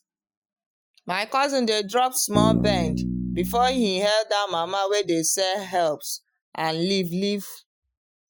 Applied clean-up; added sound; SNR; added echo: classical method Wiener filter.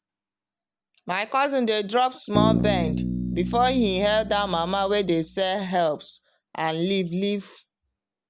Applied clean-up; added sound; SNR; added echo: none; Bass guitar; 3 dB; none.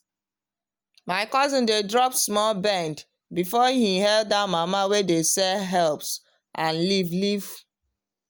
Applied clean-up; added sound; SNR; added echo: none; none; none; none.